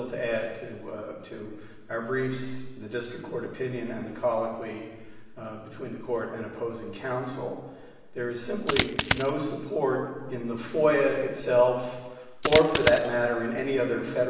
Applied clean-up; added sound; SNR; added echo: none; Coin (dropping); 1 dB; reverberation time 1.2 s.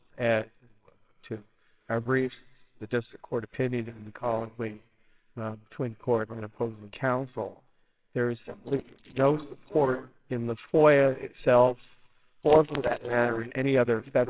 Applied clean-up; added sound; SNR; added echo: neural separator model SepFormer WHAMR!.